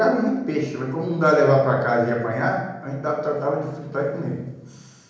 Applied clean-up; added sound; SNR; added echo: none; none; none; reverberation time 1.0 s.